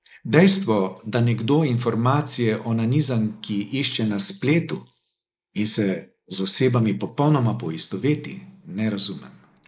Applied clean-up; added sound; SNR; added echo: neural mask model Resemble Enhance denoiser.